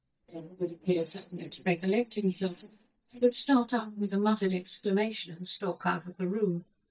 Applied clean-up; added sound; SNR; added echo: neural mask model DeepFilterNet 3.